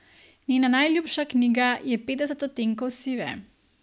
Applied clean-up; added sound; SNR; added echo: none; none; none; none.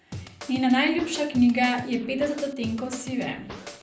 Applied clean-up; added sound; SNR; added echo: none; Scratching (performance technique); 15 dB; reverberation time 0.6 s.